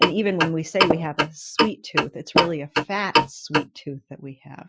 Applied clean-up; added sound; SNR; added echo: classical method Wiener filter.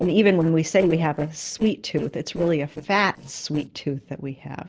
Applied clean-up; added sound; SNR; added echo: neural separator model SepFormer DNS4.